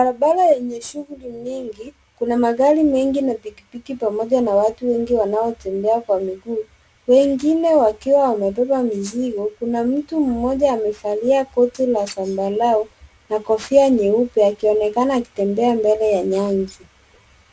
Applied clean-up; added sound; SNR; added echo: none; none; none; none.